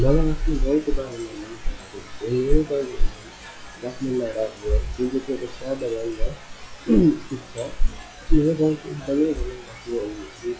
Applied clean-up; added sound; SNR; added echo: classical method log-MMSE.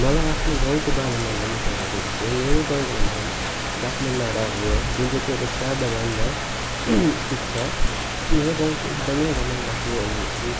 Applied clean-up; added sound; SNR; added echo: none; Walk, footsteps + Rain; -2 dB; none.